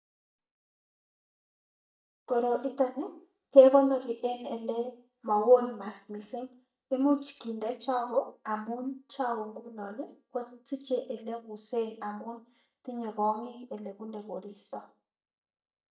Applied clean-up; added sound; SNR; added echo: neural mask model DeepFilterNet 3.